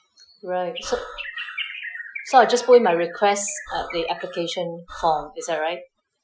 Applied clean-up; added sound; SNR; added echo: classical method Wiener filter.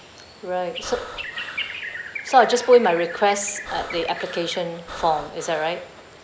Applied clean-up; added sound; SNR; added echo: none; Breathing; 16 dB; none.